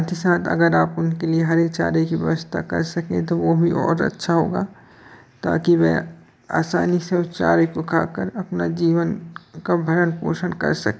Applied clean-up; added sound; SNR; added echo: none; none; none; none.